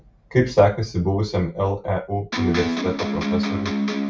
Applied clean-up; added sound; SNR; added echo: none; Electric guitar; 1 dB; none.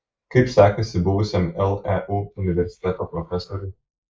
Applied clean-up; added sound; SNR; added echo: neural mask model Resemble Enhance denoiser.